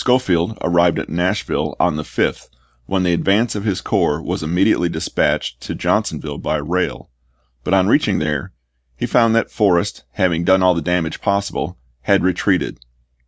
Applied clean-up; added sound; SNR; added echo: none; none; none; none.